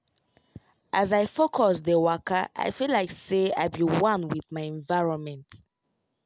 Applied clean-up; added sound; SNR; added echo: none; none; none; none.